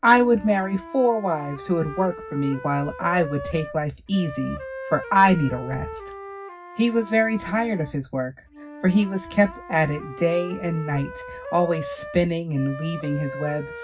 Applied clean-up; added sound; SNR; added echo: none; Wind instrument, woodwind instrument; 13 dB; reverberation time 0.4 s.